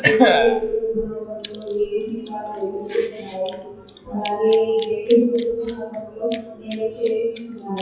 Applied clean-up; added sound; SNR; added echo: classical method WPE with log-MMSE.